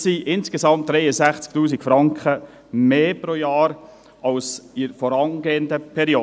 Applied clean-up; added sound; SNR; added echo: none; none; none; none.